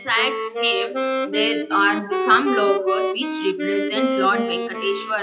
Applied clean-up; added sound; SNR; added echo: classical method WPE with log-MMSE.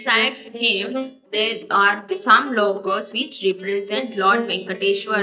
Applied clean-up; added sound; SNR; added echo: neural mask model DeepFilterNet 3.